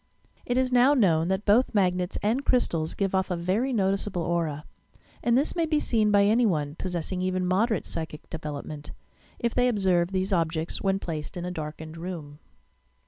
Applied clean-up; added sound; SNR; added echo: none; none; none; none.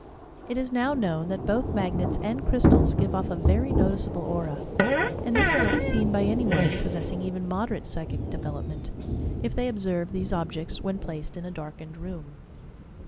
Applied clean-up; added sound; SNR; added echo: none; Thunder / Rain + Fart; -2 dB; none.